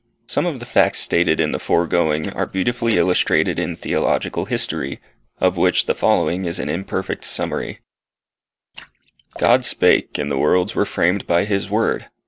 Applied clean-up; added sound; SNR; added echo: neural separator model SepFormer DNS4.